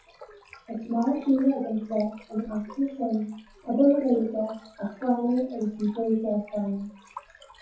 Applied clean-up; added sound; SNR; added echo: classical method WPE with log-MMSE.